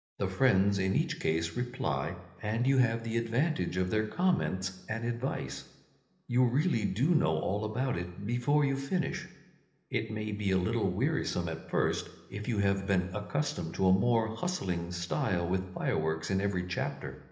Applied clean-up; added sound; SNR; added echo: none; none; none; reverberation time 0.8 s.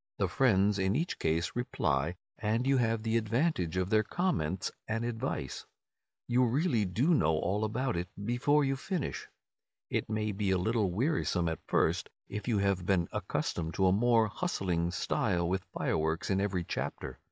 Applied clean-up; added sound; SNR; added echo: none; none; none; none.